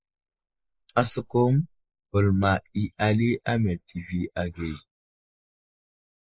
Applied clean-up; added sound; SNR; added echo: neural mask model Resemble Enhance denoiser.